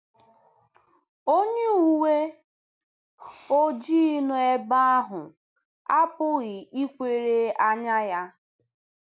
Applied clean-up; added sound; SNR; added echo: none; none; none; none.